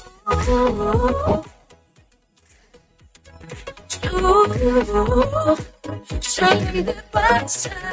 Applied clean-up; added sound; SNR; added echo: neural mask model RNNoise.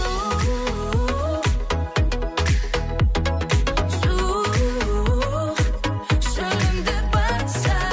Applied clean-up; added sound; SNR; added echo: none; none; none; none.